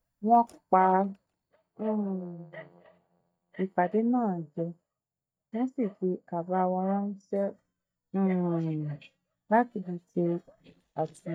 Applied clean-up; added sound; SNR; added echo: neural mask model DeepFilterNet 3.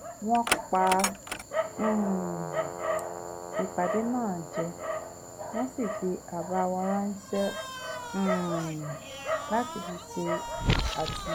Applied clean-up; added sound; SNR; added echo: none; Dog; 2 dB; none.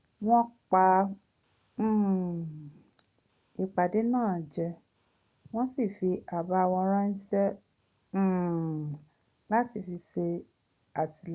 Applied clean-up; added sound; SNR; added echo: none; none; none; none.